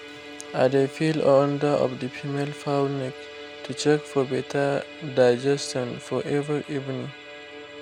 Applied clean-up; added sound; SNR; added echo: none; Bowed string instrument + Musical instrument; 15 dB; none.